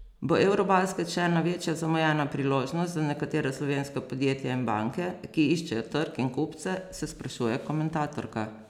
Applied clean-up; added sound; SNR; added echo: none; none; none; none.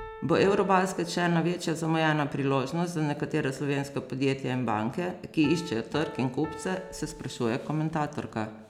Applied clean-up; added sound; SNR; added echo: none; Piano; 19 dB; none.